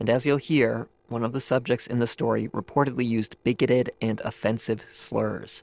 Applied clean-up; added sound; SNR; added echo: neural separator model SepFormer DNS4.